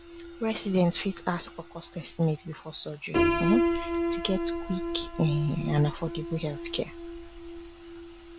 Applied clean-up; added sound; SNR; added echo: none; Piano; 7 dB; none.